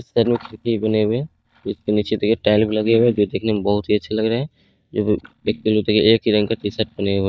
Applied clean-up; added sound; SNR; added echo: neural mask model DeepFilterNet 3.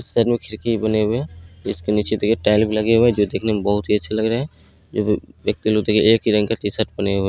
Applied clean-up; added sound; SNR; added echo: none; none; none; none.